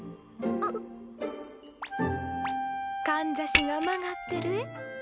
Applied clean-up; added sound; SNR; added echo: none; Shatter; -4 dB; none.